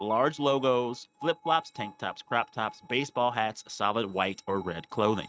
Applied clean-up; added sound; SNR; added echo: neural mask model RNNoise.